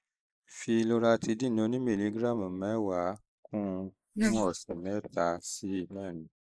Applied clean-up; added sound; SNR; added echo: neural mask model Resemble Enhance denoiser.